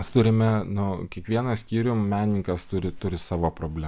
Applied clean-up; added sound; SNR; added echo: none; none; none; none.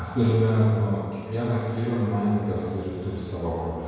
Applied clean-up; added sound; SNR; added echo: none; none; none; reverberation time 1.9 s.